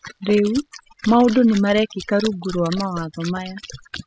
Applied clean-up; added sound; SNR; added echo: classical method spectral subtraction.